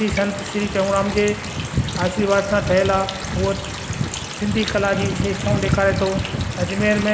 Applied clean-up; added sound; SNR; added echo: none; Water tap, faucet; 12 dB; none.